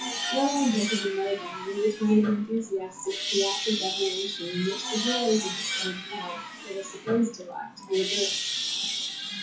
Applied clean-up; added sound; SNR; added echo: classical method WPE with log-MMSE.